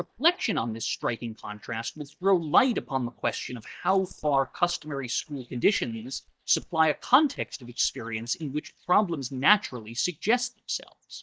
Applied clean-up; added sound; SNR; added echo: neural mask model DeepFilterNet 3.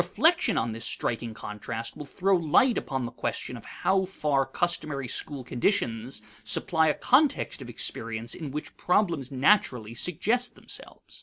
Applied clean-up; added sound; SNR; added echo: none; none; none; none.